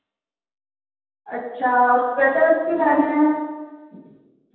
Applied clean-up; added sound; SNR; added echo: none; none; none; reverberation time 1.2 s.